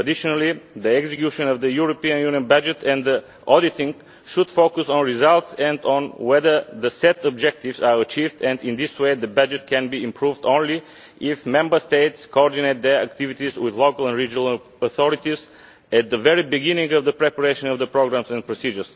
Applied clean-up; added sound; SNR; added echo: none; none; none; none.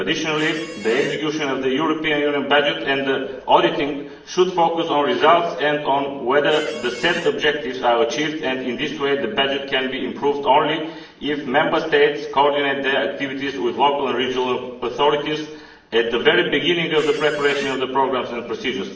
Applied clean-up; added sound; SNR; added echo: none; Squeak; 14 dB; reverberation time 0.8 s.